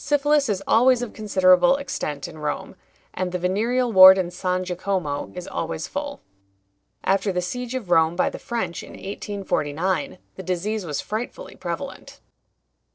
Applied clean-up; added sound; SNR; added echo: neural separator model SepFormer DNS4.